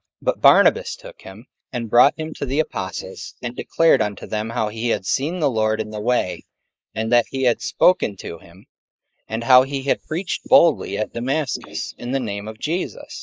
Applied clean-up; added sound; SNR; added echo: neural mask model Resemble Enhance denoiser.